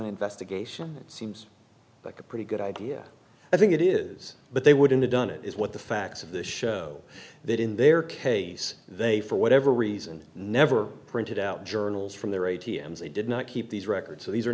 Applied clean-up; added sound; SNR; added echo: none; none; none; none.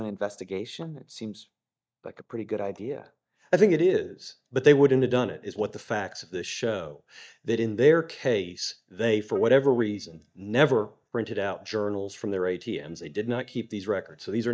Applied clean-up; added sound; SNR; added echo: neural mask model DeepFilterNet 3.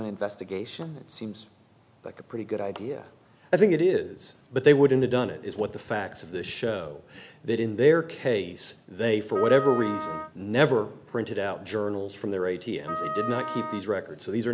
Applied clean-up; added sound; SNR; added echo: none; Wind instrument, woodwind instrument; 8 dB; none.